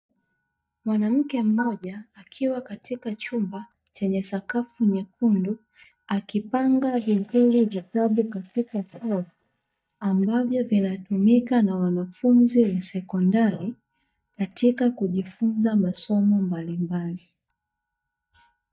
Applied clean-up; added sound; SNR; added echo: neural mask model DeepFilterNet 3.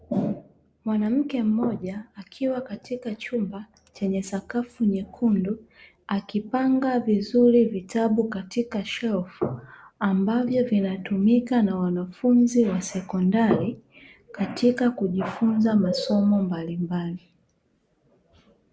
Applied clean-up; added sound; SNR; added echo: none; none; none; none.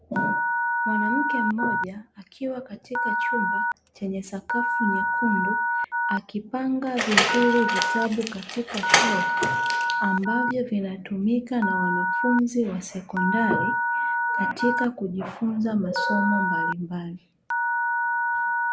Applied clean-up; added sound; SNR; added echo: none; Door + Telephone; -2 dB; none.